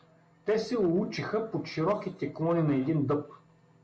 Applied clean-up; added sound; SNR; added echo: none; none; none; none.